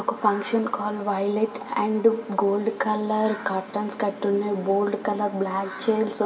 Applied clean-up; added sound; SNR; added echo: none; none; none; reverberation time 1.8 s.